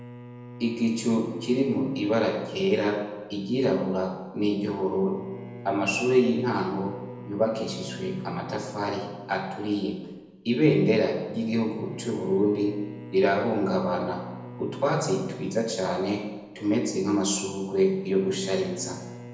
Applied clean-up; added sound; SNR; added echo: none; Bowed string instrument; 17 dB; reverberation time 0.9 s.